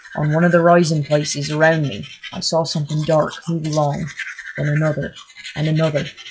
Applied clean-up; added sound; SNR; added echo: classical method log-MMSE.